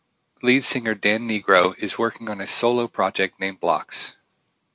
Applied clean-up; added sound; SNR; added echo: none; none; none; none.